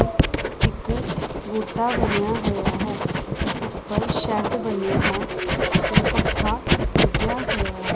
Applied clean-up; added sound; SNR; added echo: none; Writing; -5 dB; none.